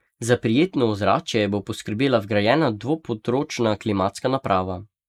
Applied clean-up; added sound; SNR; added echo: neural mask model Resemble Enhance denoiser.